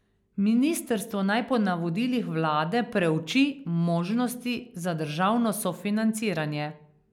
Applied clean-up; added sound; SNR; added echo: none; none; none; none.